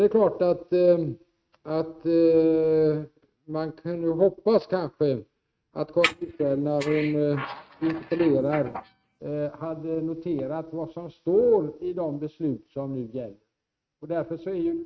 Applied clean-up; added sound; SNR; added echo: neural mask model RNNoise.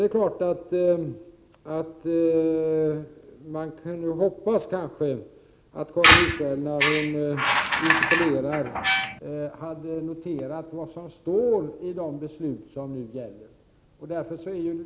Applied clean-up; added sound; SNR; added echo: none; Squeak; -5 dB; none.